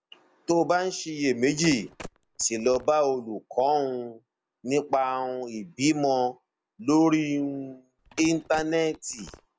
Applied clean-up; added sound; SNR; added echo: none; Telephone; 19 dB; none.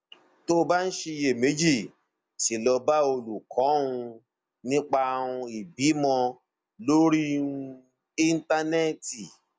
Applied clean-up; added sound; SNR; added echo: none; none; none; none.